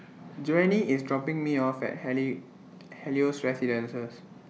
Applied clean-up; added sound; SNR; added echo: none; none; none; none.